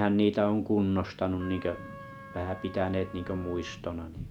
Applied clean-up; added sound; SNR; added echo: none; Trumpet; 18 dB; none.